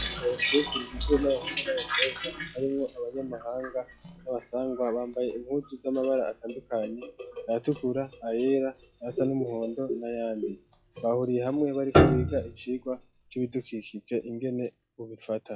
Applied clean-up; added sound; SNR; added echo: classical method log-MMSE.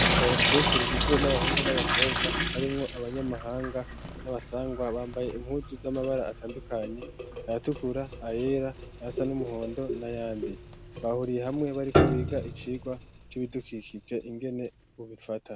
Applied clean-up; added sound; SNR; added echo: none; Drip / Sink (filling or washing) + Piano; -1 dB; none.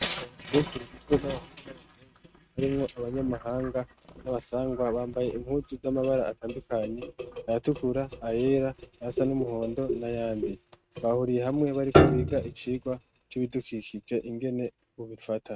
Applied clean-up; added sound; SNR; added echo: neural mask model RNNoise.